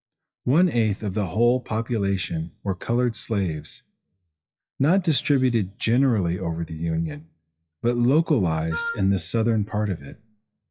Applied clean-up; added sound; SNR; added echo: classical method WPE with log-MMSE.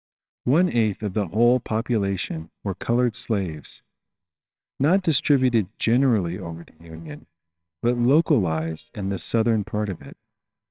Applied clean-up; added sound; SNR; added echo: neural separator model SepFormer WHAMR!.